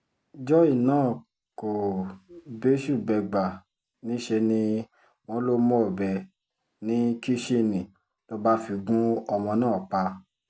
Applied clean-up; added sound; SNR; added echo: none; none; none; none.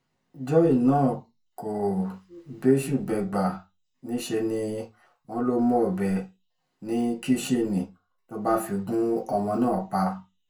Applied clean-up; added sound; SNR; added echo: none; none; none; reverberation time 0.2 s.